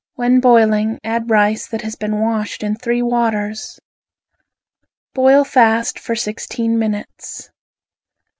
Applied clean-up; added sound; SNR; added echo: none; none; none; none.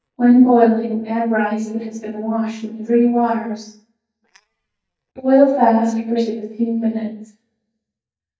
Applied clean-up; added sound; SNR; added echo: neural mask model DeepFilterNet 3.